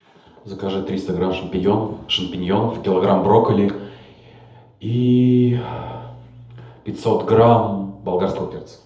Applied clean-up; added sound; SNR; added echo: none; none; none; reverberation time 0.7 s.